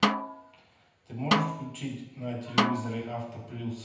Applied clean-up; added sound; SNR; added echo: none; Snare drum; -4 dB; reverberation time 0.9 s.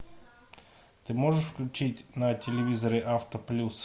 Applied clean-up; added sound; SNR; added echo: none; none; none; none.